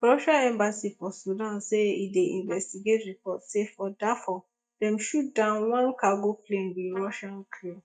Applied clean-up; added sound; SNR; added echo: neural mask model DeepFilterNet 3.